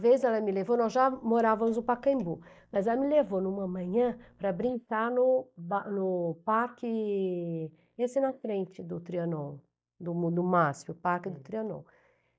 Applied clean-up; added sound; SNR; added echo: neural mask model DeepFilterNet 3.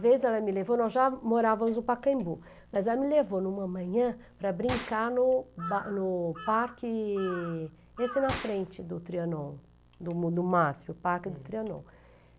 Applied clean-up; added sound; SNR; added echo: none; Gunshot, gunfire + Bird vocalization, bird call, bird song / Crow; 13 dB; none.